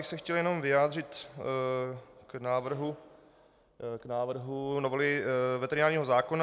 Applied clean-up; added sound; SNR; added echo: none; none; none; none.